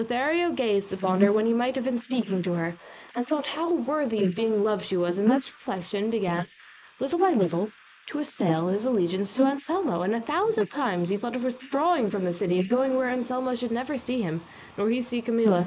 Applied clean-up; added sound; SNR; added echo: neural mask model Resemble Enhance denoiser.